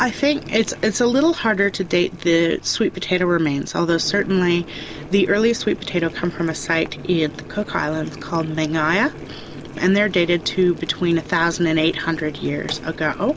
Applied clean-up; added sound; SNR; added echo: none; Boiling; 16 dB; none.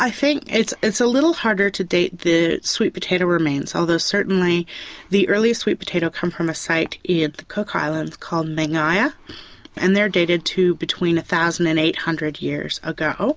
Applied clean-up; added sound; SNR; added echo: none; none; none; none.